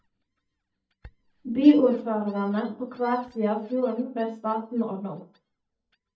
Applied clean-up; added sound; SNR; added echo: neural mask model DeepFilterNet 3.